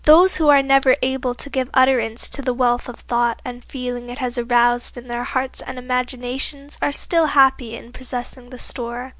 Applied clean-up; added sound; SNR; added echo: none; none; none; none.